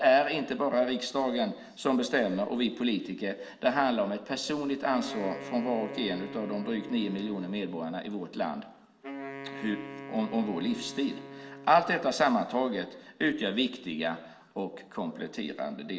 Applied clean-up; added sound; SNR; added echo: none; Wind instrument, woodwind instrument; 14 dB; reverberation time 1.0 s.